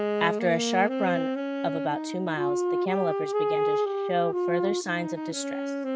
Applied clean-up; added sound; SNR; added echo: neural mask model RNNoise.